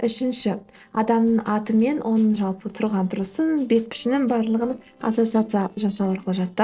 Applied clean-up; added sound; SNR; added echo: neural separator model SepFormer DNS4.